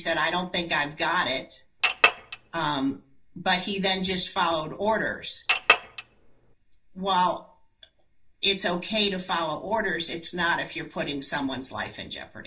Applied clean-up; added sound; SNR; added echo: none; Chink, clink; -2 dB; reverberation time 0.2 s.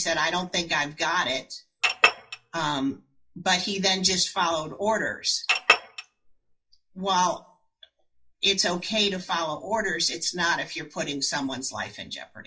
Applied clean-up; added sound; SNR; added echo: classical method WPE with log-MMSE.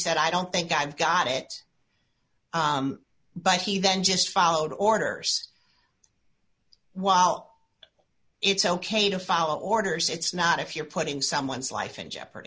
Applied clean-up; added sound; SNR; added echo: none; none; none; none.